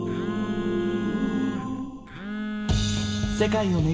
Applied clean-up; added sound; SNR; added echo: none; Telephone; 5 dB; reverberation time 2.0 s.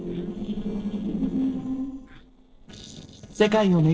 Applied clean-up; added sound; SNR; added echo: neural separator model SepFormer DNS4.